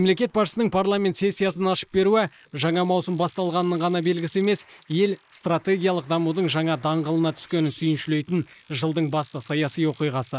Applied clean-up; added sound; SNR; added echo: neural mask model Resemble Enhance denoiser.